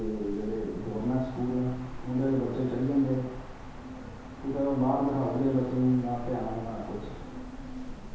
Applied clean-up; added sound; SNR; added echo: none; Wind; 12 dB; reverberation time 0.8 s.